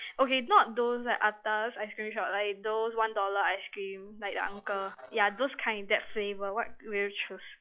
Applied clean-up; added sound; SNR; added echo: classical method log-MMSE.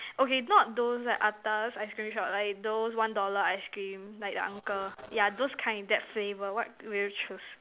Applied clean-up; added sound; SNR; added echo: none; none; none; none.